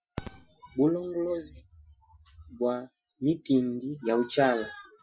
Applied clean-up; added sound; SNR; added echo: classical method Wiener filter.